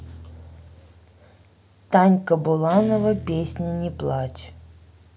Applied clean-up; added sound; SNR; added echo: none; Guitar; 16 dB; none.